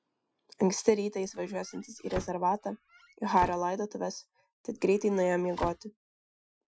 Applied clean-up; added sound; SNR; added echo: classical method Wiener filter.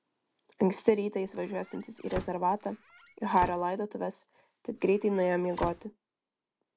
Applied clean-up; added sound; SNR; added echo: none; Squeak / Slam / Wood; 13 dB; none.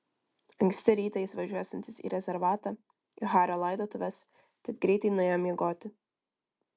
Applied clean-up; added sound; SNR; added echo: none; none; none; none.